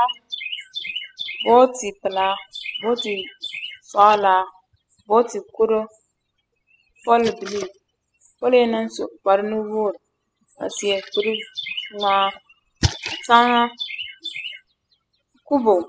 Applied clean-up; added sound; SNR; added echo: classical method spectral subtraction.